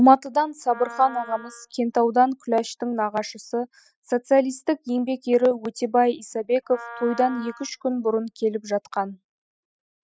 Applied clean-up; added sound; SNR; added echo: classical method spectral subtraction.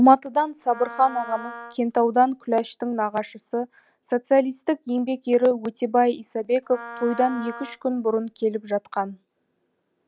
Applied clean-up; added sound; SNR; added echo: none; Wind instrument, woodwind instrument; 16 dB; none.